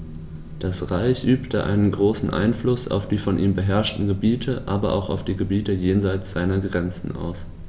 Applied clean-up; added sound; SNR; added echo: none; none; none; none.